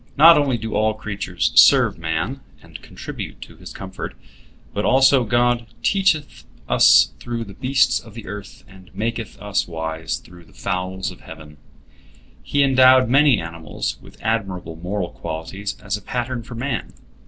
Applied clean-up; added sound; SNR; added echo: none; none; none; none.